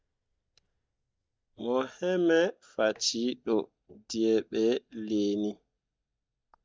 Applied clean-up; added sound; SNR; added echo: neural mask model DeepFilterNet 3.